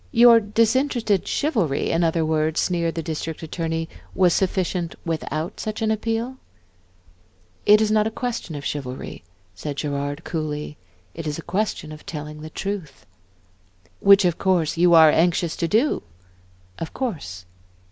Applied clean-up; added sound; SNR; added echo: none; none; none; none.